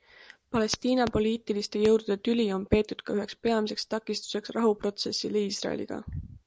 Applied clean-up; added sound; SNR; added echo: none; none; none; none.